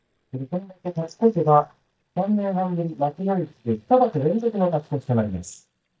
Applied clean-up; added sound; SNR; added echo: neural mask model DeepFilterNet 3.